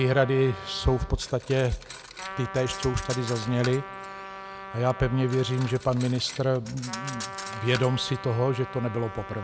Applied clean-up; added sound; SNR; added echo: none; Trumpet + Cutlery, silverware; 12 dB; none.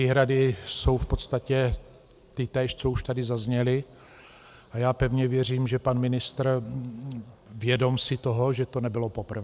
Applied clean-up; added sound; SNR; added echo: none; none; none; none.